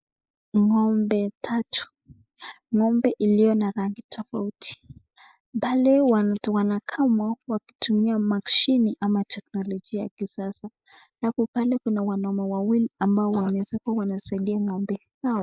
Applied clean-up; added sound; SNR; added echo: neural mask model Resemble Enhance denoiser.